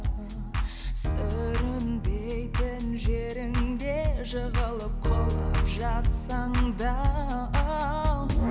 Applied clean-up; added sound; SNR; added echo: none; none; none; none.